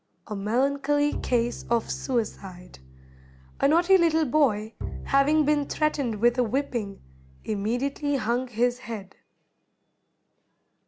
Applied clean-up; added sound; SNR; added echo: none; Bowed string instrument; 14 dB; none.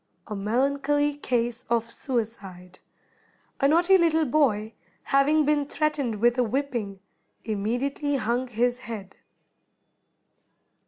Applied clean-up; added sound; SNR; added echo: none; none; none; none.